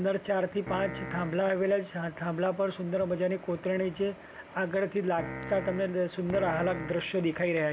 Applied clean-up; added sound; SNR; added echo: none; Piano; 10 dB; none.